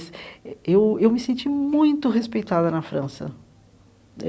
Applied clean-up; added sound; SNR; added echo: none; none; none; none.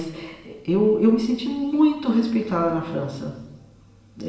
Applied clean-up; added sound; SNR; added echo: none; none; none; reverberation time 1.1 s.